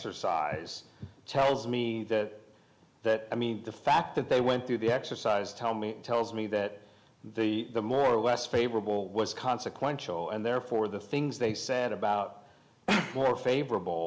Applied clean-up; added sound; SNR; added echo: none; none; none; none.